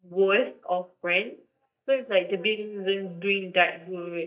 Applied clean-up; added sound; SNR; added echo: neural mask model DeepFilterNet 3.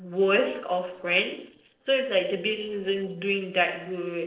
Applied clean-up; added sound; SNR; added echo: neural separator model SepFormer DNS4.